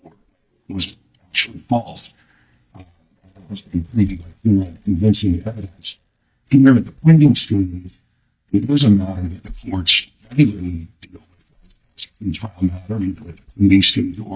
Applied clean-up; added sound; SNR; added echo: neural mask model DeepFilterNet 3.